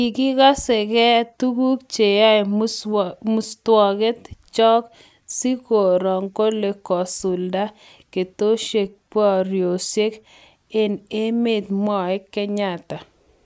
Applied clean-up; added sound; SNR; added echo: none; none; none; none.